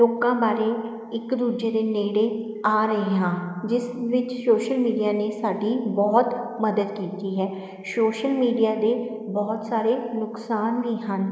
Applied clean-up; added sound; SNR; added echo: neural mask model Resemble Enhance denoiser.